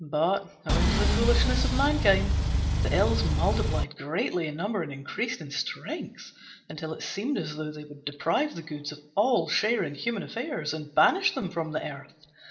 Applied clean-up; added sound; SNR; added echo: none; Engine; -5 dB; reverberation time 0.7 s.